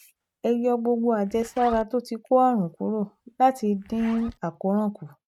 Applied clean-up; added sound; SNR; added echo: neural mask model RNNoise.